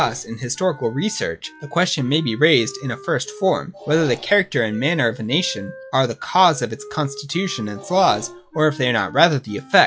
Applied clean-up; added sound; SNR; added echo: classical method log-MMSE.